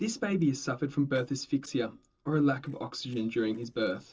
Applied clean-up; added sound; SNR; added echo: neural separator model SepFormer DNS4.